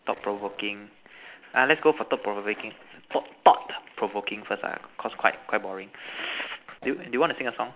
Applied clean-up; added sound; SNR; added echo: none; none; none; none.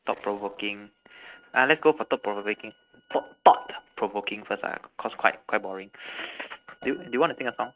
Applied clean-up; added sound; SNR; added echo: neural mask model RNNoise.